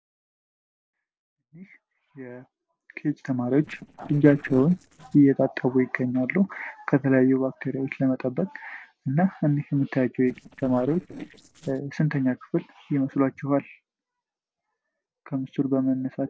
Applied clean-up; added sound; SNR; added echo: neural separator model SepFormer DNS4.